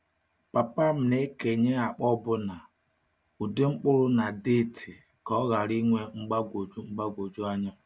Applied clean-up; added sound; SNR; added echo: none; none; none; none.